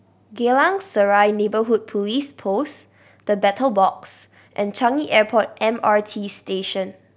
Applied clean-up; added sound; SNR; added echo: none; none; none; none.